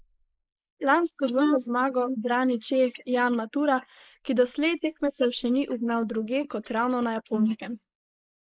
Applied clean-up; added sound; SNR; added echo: neural mask model Resemble Enhance denoiser.